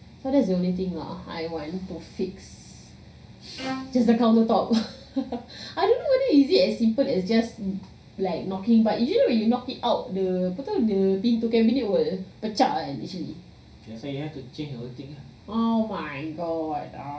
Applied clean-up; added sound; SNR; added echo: none; Bowed string instrument; 15 dB; reverberation time 0.5 s.